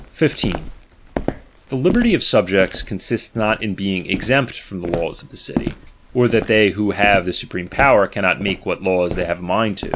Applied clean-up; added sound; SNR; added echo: none; Walk, footsteps; 11 dB; none.